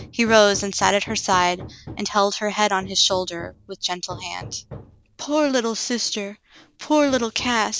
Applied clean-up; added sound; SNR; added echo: none; Hammer; 19 dB; none.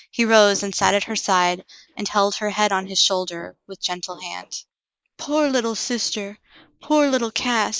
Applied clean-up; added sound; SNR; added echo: neural mask model Resemble Enhance denoiser.